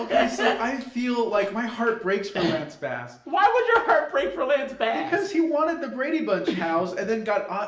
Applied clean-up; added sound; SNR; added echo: none; none; none; reverberation time 0.6 s.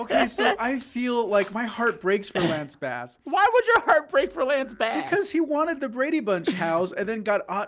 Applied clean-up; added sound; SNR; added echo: none; none; none; none.